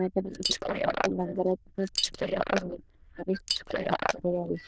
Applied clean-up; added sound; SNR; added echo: neural diffusion model UNIVERSE++.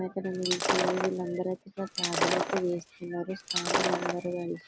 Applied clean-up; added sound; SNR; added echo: none; Shatter; -1 dB; none.